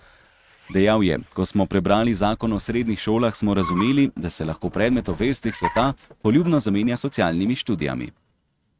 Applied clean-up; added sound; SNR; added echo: neural mask model RNNoise.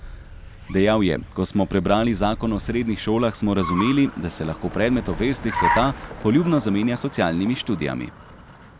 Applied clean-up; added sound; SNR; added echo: none; Car; 9 dB; none.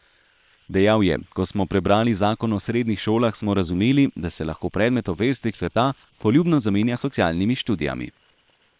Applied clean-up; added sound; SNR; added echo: neural separator model SepFormer WHAM!.